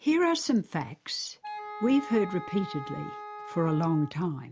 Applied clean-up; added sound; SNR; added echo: none; Wind instrument, woodwind instrument; 12 dB; none.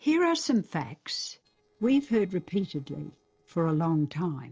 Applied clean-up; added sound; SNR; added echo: neural separator model SepFormer DNS4.